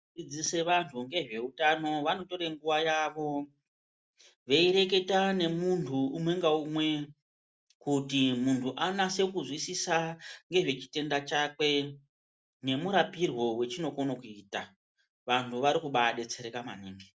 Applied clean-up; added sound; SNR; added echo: none; none; none; none.